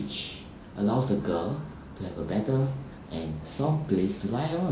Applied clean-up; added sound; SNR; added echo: none; none; none; none.